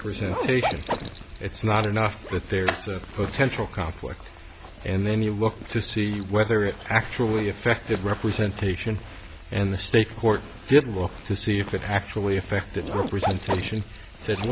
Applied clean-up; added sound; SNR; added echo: none; Zipper (clothing); 11 dB; none.